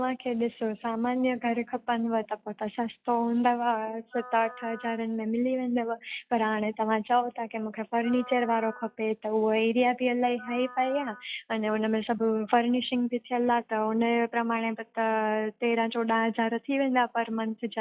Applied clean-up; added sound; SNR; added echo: classical method log-MMSE.